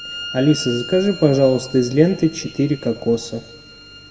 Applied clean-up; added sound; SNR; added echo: none; Bowed string instrument; 16 dB; reverberation time 1.0 s.